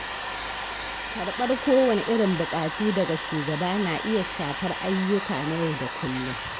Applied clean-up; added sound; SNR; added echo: none; Domestic sounds, home sounds; 6 dB; none.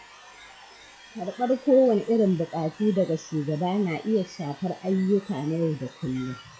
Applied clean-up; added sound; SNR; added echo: classical method log-MMSE.